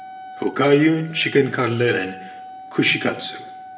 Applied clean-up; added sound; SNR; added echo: none; Wind instrument, woodwind instrument; 18 dB; reverberation time 0.7 s.